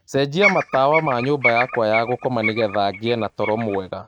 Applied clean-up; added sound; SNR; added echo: neural mask model RNNoise.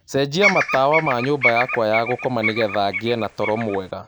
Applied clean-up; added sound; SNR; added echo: none; Bird vocalization, bird call, bird song; 4 dB; none.